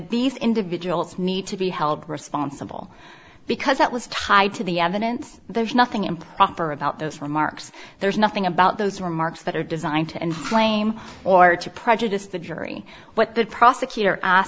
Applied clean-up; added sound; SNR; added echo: none; none; none; none.